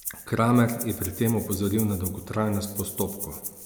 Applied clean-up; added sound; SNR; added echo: none; Rattle (instrument); 12 dB; none.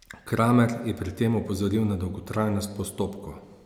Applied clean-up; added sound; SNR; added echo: none; none; none; none.